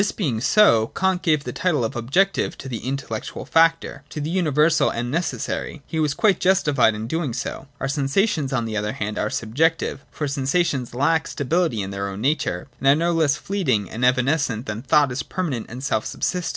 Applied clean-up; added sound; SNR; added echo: none; none; none; none.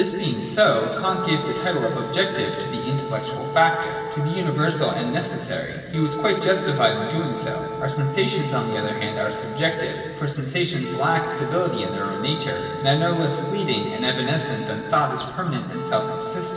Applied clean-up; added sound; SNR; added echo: none; Wind instrument, woodwind instrument; 8 dB; reverberation time 2.5 s.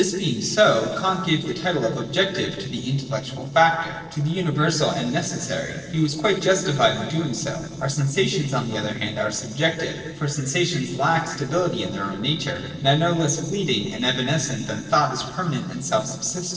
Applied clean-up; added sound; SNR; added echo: neural separator model SepFormer DNS4.